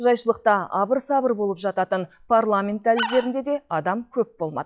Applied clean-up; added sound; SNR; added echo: classical method log-MMSE.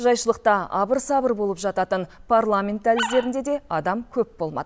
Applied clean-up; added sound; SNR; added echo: none; Animal; 8 dB; none.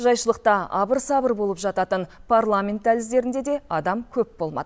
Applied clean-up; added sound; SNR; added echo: none; none; none; none.